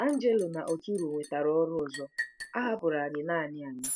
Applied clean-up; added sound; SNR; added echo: none; Liquid; 12 dB; none.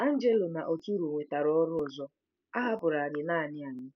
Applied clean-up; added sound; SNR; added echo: none; none; none; none.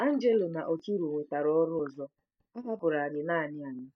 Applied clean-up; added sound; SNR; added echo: neural mask model DeepFilterNet 3.